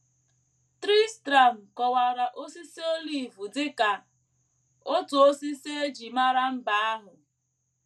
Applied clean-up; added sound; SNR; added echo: none; none; none; none.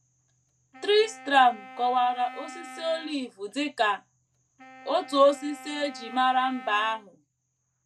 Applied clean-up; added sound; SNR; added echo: none; Wind instrument, woodwind instrument; 18 dB; none.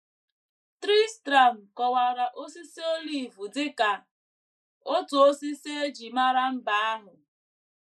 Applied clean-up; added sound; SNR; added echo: neural mask model Resemble Enhance denoiser.